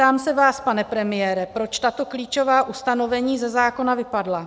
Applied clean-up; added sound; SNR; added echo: none; none; none; none.